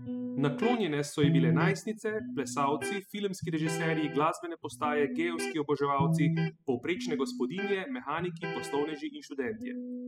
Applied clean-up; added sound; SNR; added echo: classical method spectral subtraction.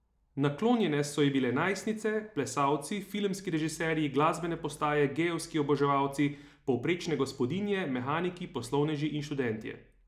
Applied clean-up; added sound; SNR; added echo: none; none; none; none.